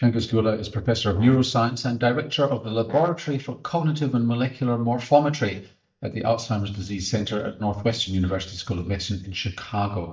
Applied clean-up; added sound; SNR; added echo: neural mask model DeepFilterNet 3.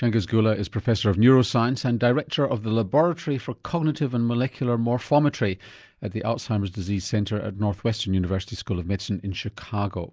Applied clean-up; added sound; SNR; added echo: none; none; none; none.